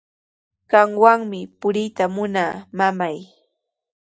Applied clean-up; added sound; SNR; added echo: neural mask model DeepFilterNet 3.